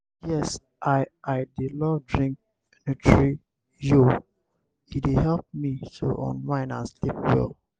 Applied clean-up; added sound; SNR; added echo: none; none; none; none.